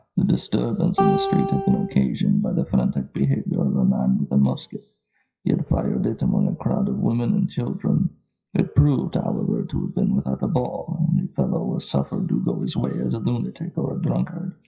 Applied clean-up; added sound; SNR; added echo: classical method WPE with log-MMSE.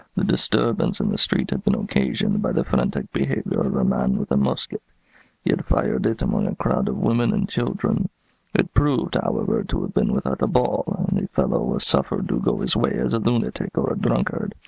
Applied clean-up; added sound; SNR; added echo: none; none; none; none.